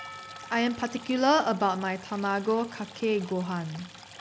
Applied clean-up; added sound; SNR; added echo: none; Percussion + Stream; 18 dB; none.